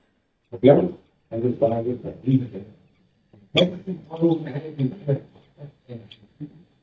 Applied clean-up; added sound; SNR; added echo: neural mask model DeepFilterNet 3.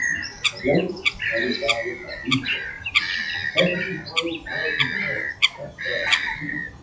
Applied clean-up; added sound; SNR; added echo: classical method WPE with log-MMSE.